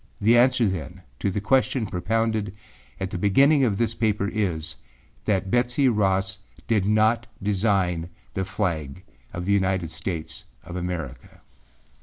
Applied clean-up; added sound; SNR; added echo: none; none; none; none.